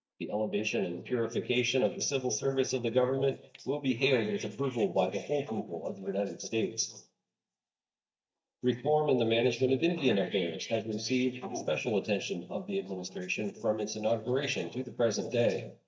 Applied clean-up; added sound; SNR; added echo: neural mask model DeepFilterNet 3.